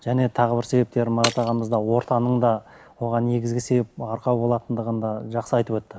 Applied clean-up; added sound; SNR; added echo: none; Shatter; 13 dB; none.